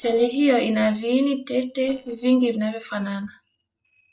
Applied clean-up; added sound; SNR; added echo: neural separator model SepFormer DNS4.